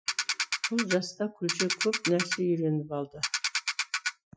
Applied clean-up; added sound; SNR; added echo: classical method Wiener filter.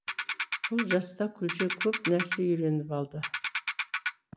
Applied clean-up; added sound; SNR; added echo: none; Ratchet, pawl; 1 dB; none.